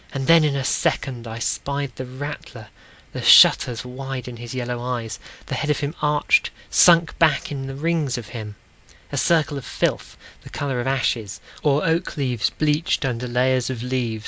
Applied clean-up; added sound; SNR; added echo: none; none; none; none.